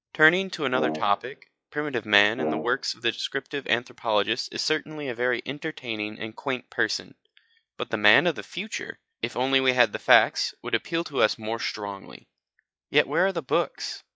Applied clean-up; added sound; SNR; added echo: classical method log-MMSE.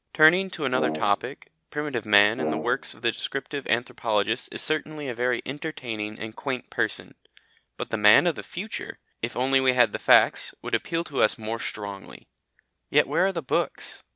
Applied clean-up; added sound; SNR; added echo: none; Brass instrument; 7 dB; none.